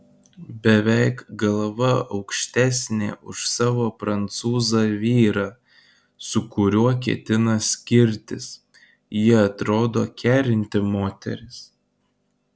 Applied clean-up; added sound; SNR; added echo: none; none; none; none.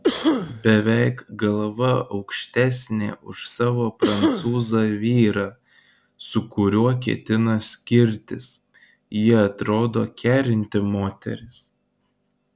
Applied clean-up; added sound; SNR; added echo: none; Cough; 3 dB; none.